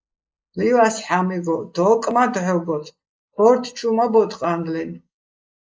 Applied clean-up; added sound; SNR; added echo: neural mask model Resemble Enhance denoiser.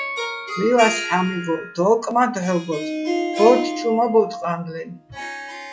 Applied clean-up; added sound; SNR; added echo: classical method log-MMSE.